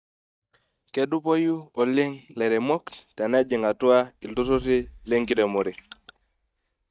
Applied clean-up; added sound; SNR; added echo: neural mask model DeepFilterNet 3.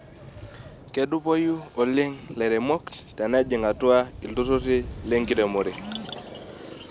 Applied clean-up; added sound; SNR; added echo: none; Thunder / Rain; 17 dB; none.